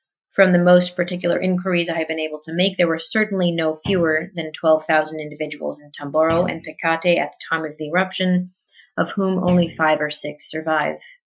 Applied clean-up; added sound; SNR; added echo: classical method Wiener filter.